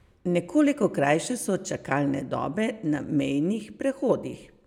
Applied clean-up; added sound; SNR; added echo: none; none; none; none.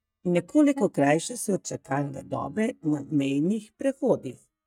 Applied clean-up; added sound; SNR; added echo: neural mask model DeepFilterNet 3.